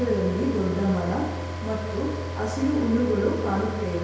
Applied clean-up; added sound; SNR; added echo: none; Car; 6 dB; reverberation time 1.2 s.